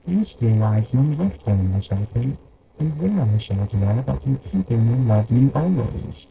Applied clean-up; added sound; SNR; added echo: neural separator model SepFormer DNS4.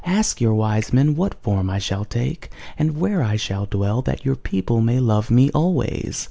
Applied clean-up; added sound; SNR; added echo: none; none; none; none.